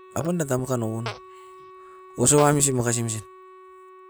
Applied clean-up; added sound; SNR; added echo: none; Fart + Wind instrument, woodwind instrument; 17 dB; none.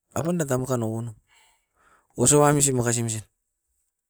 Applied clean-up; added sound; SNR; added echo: none; none; none; none.